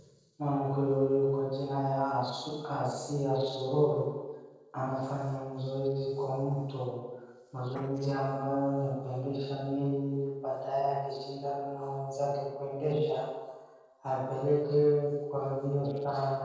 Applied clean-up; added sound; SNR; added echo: neural separator model SepFormer DNS4.